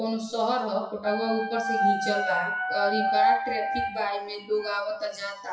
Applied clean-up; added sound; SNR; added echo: classical method WPE with log-MMSE.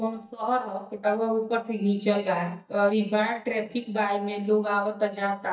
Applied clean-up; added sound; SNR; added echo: neural mask model DeepFilterNet 3.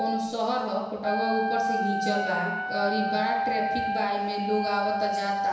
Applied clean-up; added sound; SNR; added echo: none; Wind instrument, woodwind instrument; 0 dB; reverberation time 1.0 s.